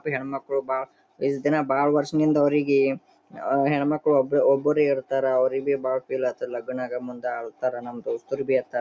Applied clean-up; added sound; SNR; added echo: none; none; none; none.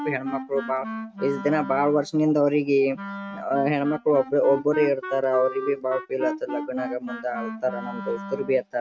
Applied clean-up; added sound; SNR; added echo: neural mask model RNNoise.